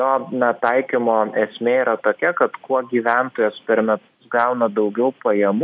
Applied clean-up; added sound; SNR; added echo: none; none; none; none.